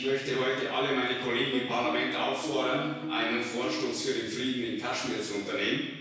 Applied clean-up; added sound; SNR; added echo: none; Piano; 8 dB; reverberation time 1.1 s.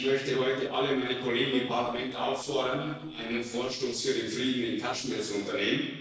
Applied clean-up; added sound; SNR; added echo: neural separator model SepFormer DNS4.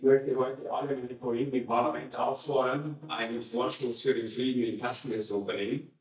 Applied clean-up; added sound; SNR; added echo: neural mask model DeepFilterNet 3.